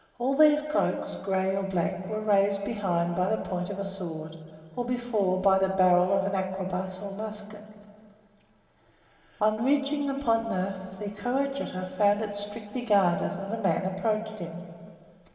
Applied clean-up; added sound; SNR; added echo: none; none; none; reverberation time 2.6 s.